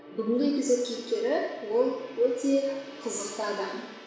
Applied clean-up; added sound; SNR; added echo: none; Gong; 18 dB; reverberation time 1.0 s.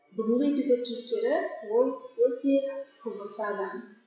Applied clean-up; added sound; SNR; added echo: classical method WPE with log-MMSE.